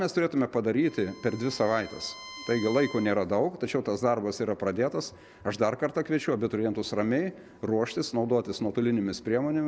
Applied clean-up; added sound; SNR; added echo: none; Bowed string instrument; 18 dB; none.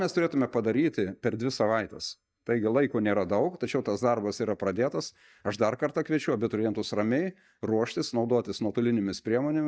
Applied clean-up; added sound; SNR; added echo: neural mask model DeepFilterNet 3.